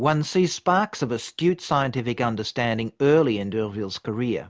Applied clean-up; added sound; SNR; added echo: none; none; none; none.